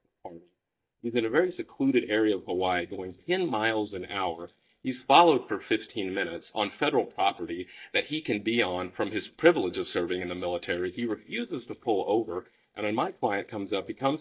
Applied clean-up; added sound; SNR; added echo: neural mask model DeepFilterNet 3.